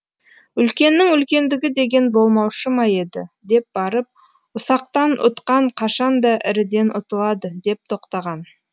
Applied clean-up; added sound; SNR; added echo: none; none; none; none.